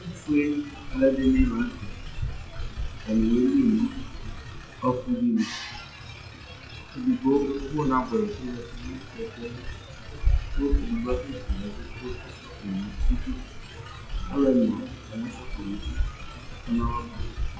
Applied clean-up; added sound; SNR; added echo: classical method WPE with log-MMSE.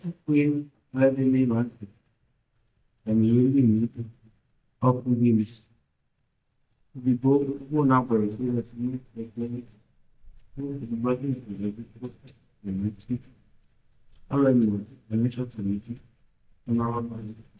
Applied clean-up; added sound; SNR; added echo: neural mask model DeepFilterNet 3.